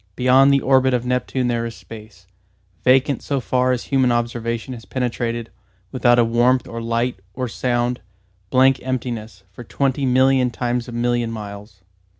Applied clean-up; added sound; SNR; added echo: none; none; none; none.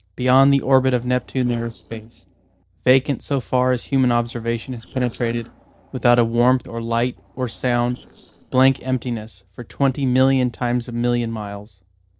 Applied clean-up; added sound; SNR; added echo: neural separator model SepFormer DNS4.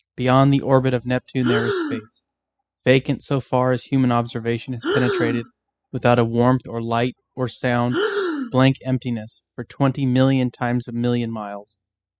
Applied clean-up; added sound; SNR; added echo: classical method spectral subtraction.